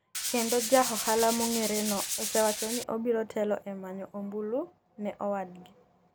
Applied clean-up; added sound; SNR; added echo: none; Tools; 3 dB; none.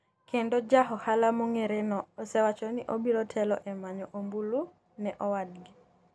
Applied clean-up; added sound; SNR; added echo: none; none; none; none.